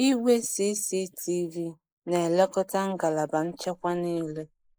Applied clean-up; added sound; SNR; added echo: neural mask model Resemble Enhance denoiser.